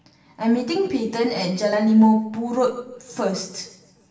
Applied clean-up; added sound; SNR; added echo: none; none; none; reverberation time 0.9 s.